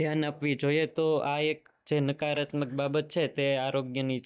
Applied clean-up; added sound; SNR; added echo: neural mask model DeepFilterNet 3.